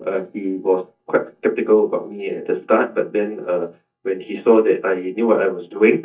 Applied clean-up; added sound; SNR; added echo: neural mask model DeepFilterNet 3.